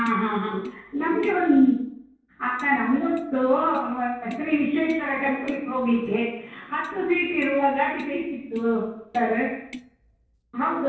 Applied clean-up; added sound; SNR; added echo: neural separator model SepFormer DNS4.